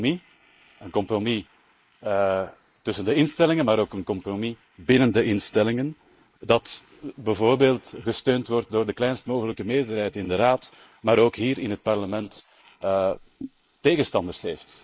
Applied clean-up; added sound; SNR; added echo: neural mask model Resemble Enhance denoiser.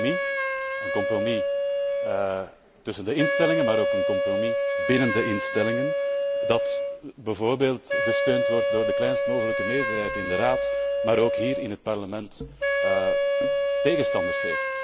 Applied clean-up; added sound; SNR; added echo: none; Wind instrument, woodwind instrument; -3 dB; none.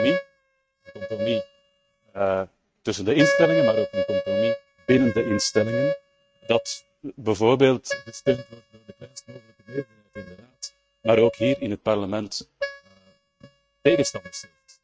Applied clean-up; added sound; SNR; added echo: neural mask model RNNoise.